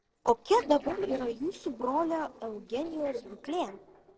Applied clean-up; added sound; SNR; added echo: neural separator model SepFormer DNS4.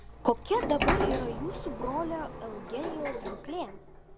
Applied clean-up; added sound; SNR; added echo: none; Sliding door; 1 dB; none.